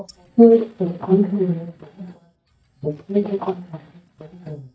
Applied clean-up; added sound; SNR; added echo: neural mask model DeepFilterNet 3.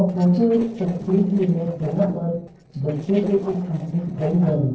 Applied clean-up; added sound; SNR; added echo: neural separator model SepFormer DNS4.